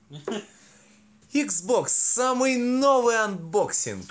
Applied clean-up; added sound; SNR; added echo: none; none; none; none.